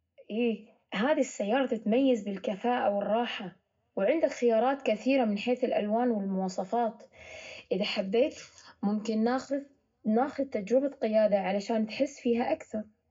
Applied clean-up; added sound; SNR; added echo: none; none; none; reverberation time 0.3 s.